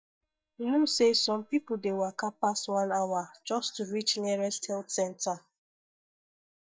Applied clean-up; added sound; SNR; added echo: neural mask model DeepFilterNet 3.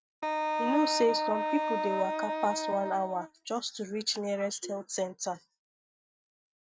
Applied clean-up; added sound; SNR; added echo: neural mask model RNNoise.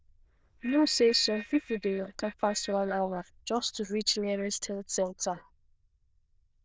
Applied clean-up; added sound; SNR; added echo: neural diffusion model UNIVERSE++.